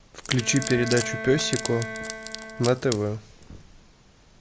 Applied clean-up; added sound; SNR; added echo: none; Wood + Bowed string instrument; 8 dB; none.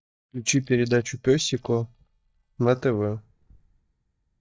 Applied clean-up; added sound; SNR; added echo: neural mask model DeepFilterNet 3.